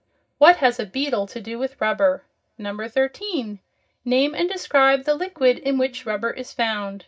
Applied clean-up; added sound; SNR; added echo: neural mask model DeepFilterNet 3.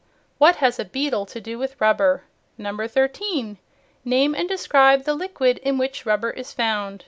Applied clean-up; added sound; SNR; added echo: none; none; none; none.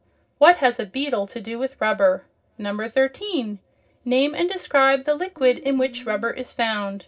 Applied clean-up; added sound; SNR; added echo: neural separator model SepFormer DNS4.